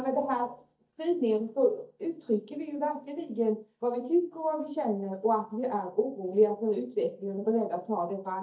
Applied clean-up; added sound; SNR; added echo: neural mask model DeepFilterNet 3.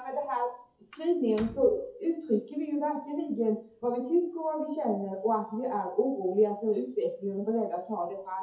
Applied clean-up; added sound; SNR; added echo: classical method WPE with log-MMSE.